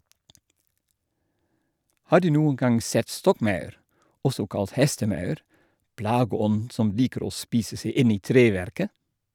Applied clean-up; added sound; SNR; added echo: none; none; none; none.